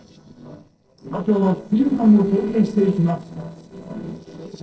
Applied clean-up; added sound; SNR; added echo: neural separator model SepFormer DNS4.